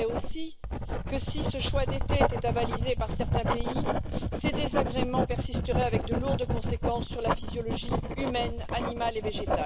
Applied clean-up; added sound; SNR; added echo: none; Writing; -4 dB; none.